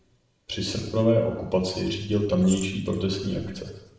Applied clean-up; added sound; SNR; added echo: none; Rattle / Keys jangling; 19 dB; reverberation time 0.9 s.